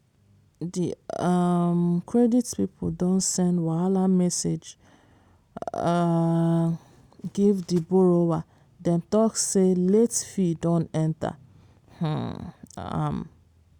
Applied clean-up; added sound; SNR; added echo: none; none; none; none.